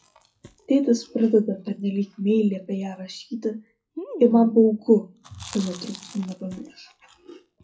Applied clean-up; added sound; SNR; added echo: classical method WPE with log-MMSE.